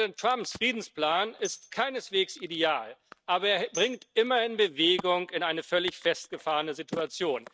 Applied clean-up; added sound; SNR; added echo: neural mask model RNNoise.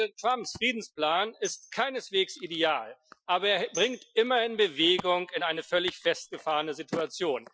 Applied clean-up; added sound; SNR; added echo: classical method Wiener filter.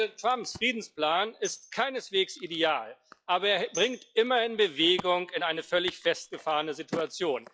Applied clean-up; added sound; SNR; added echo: classical method log-MMSE.